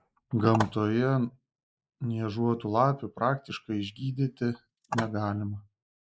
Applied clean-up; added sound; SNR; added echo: neural mask model Resemble Enhance denoiser.